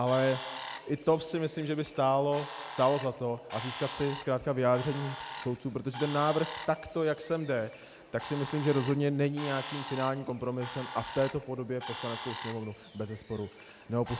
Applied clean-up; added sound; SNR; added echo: none; Bird; 12 dB; none.